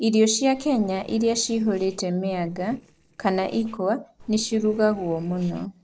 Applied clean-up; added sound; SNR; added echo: neural separator model SepFormer DNS4.